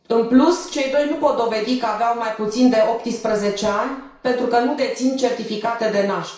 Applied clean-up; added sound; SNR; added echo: none; none; none; reverberation time 0.6 s.